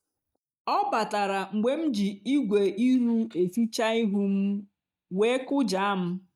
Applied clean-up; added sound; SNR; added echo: neural mask model DeepFilterNet 3.